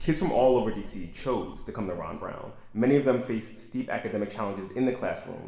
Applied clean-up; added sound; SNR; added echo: none; none; none; reverberation time 1.0 s.